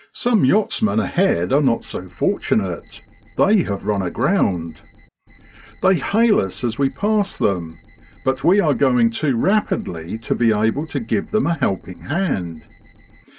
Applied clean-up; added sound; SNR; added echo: neural separator model SepFormer DNS4.